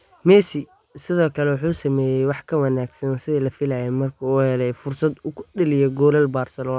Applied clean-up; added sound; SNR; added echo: none; none; none; none.